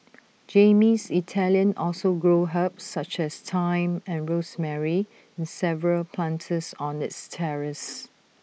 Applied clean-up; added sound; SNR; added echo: none; none; none; none.